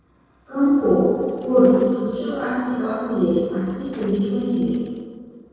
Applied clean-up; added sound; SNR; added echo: neural separator model SepFormer DNS4.